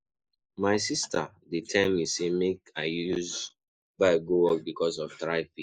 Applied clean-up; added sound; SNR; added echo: neural mask model Resemble Enhance denoiser.